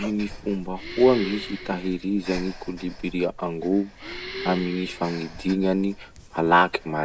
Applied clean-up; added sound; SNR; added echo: none; Breathing + Breathing; 13 dB; none.